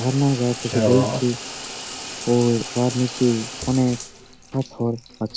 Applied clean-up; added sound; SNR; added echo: none; Bathtub (filling or washing) / Water tap, faucet; 7 dB; none.